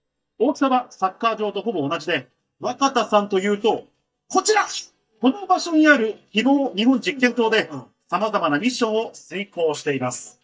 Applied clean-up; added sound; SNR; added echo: neural mask model DeepFilterNet 3.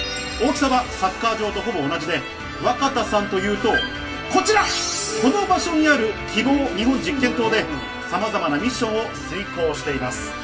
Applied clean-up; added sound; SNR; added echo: none; Wind instrument, woodwind instrument; 17 dB; reverberation time 0.2 s.